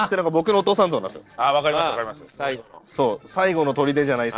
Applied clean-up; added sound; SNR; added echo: neural separator model SepFormer DNS4.